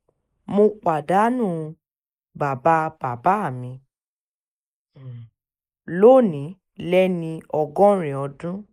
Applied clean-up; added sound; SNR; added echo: neural mask model Resemble Enhance denoiser.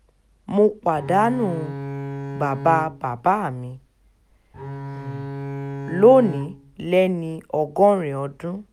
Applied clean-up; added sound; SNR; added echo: none; Bowed string instrument; 11 dB; none.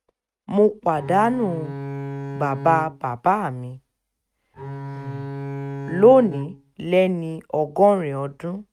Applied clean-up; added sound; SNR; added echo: neural mask model RNNoise.